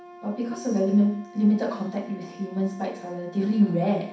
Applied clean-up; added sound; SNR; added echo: none; Wind instrument, woodwind instrument; 20 dB; reverberation time 0.6 s.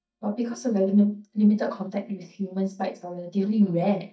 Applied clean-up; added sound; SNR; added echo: neural mask model DeepFilterNet 3.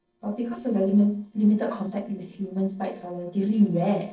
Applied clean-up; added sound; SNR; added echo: neural separator model SepFormer DNS4.